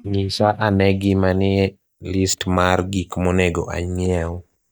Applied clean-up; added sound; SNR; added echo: neural mask model DeepFilterNet 3.